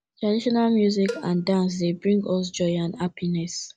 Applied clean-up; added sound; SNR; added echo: none; Cowbell; 18 dB; none.